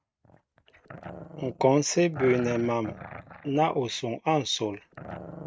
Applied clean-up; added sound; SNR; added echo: neural mask model RNNoise.